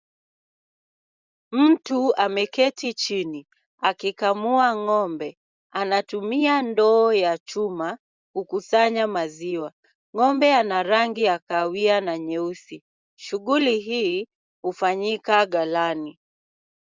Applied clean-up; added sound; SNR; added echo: none; none; none; none.